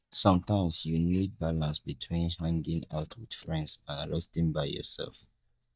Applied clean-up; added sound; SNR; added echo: neural mask model DeepFilterNet 3.